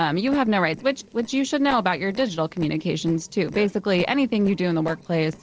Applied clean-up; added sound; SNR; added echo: neural separator model SepFormer DNS4.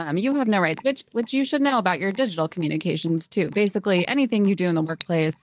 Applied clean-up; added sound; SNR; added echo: neural mask model DeepFilterNet 3.